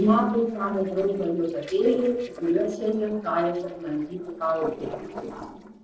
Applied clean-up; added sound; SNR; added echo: neural separator model SepFormer DNS4.